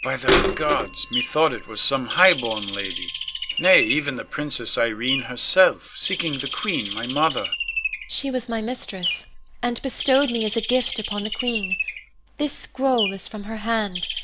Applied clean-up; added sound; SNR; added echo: none; Bird + Bird vocalization, bird call, bird song / Telephone; 5 dB; none.